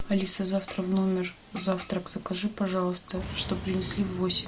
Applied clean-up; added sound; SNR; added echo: none; Boom; 13 dB; none.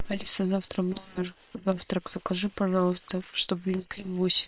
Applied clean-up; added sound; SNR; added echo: neural separator model SepFormer WHAM!.